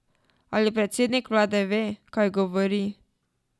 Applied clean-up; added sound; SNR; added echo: none; none; none; none.